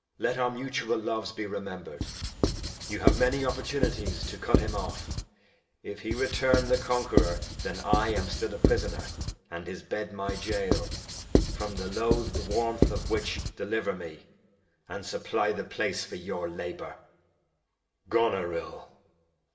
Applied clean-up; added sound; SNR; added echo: none; Writing; -2 dB; reverberation time 0.8 s.